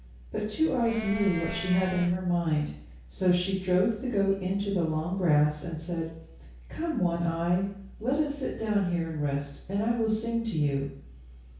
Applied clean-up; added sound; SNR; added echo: none; Livestock, farm animals, working animals; 10 dB; reverberation time 0.6 s.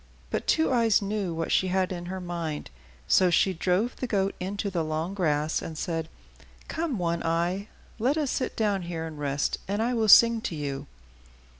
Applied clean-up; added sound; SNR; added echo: none; none; none; none.